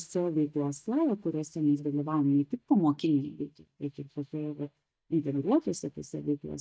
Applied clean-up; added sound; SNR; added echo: neural mask model DeepFilterNet 3.